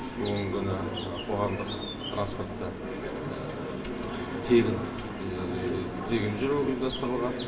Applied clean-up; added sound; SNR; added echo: none; Bird; 14 dB; reverberation time 2.9 s.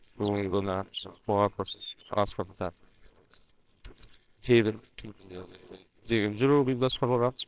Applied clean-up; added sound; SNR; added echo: neural separator model SepFormer WHAMR!.